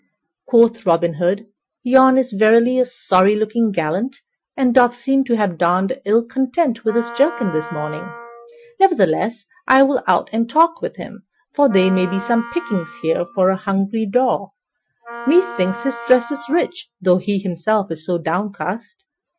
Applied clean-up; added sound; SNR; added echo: classical method Wiener filter.